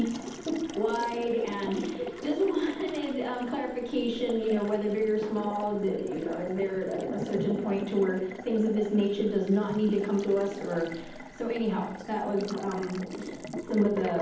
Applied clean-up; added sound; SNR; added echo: none; Water tap, faucet; 11 dB; reverberation time 0.8 s.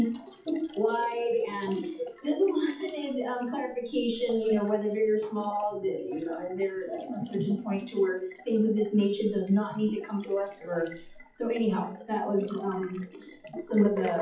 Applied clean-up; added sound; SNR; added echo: classical method WPE with log-MMSE.